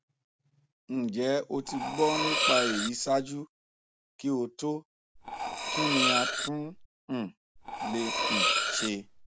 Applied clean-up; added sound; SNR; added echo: none; Cutlery, silverware; -2 dB; none.